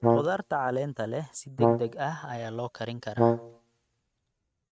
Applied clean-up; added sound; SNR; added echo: neural mask model RNNoise.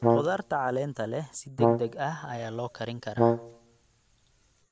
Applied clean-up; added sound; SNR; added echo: none; Brass instrument; -3 dB; none.